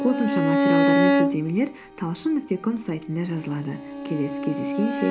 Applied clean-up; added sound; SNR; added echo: none; Bowed string instrument; -2 dB; none.